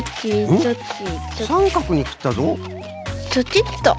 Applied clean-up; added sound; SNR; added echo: none; none; none; none.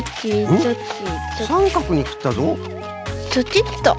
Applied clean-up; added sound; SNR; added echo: none; Wind instrument, woodwind instrument; 14 dB; none.